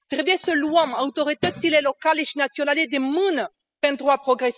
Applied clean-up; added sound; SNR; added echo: classical method spectral subtraction.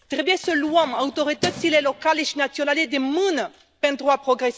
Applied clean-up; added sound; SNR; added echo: none; Keys jangling; 18 dB; none.